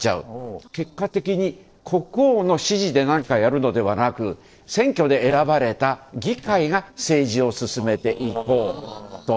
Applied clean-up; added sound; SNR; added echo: neural separator model SepFormer DNS4.